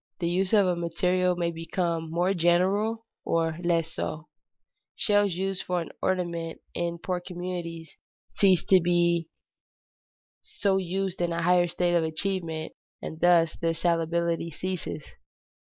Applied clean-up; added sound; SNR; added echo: neural mask model Resemble Enhance denoiser.